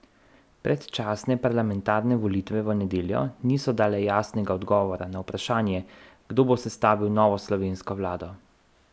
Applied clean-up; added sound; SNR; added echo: none; none; none; none.